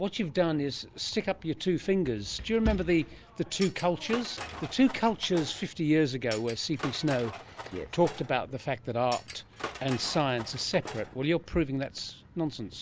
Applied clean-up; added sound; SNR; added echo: none; Tools; 13 dB; none.